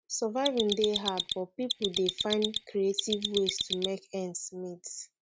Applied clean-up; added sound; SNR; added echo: none; Mechanisms; 2 dB; none.